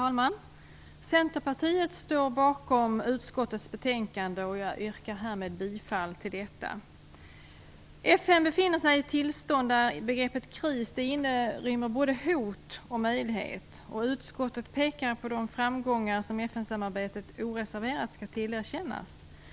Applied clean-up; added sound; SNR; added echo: none; none; none; none.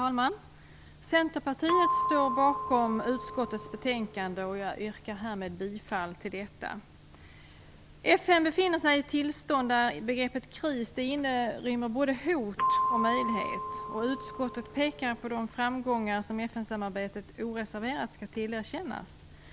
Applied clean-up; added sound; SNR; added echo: none; Percussion; 2 dB; none.